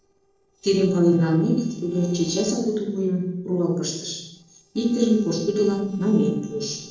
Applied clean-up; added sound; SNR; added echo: neural separator model SepFormer DNS4.